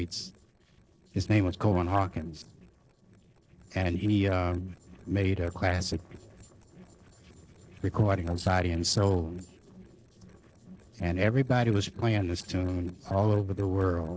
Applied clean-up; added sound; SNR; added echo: neural separator model SepFormer DNS4.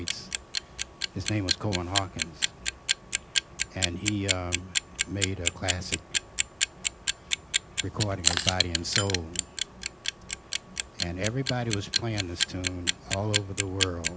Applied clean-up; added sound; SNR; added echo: none; Clock; -2 dB; none.